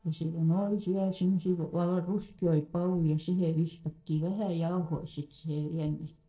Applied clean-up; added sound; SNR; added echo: neural separator model SepFormer DNS4.